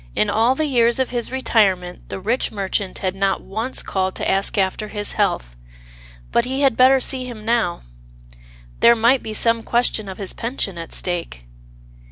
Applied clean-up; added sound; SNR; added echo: none; none; none; none.